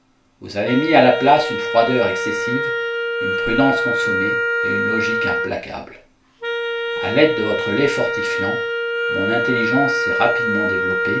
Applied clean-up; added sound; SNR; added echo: none; Wind instrument, woodwind instrument; 0 dB; reverberation time 0.3 s.